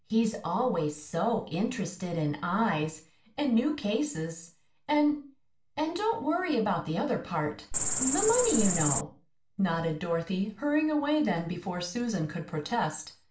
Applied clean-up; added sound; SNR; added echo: none; Cricket; -2 dB; reverberation time 0.4 s.